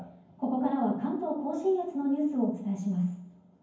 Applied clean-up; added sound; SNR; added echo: none; none; none; reverberation time 0.9 s.